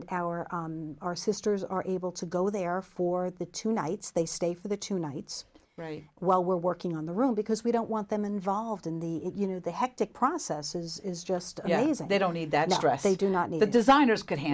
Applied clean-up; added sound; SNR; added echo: none; none; none; none.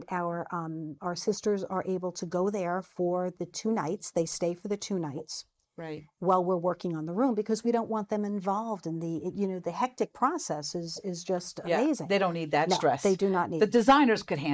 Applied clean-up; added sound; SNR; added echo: neural mask model Resemble Enhance denoiser.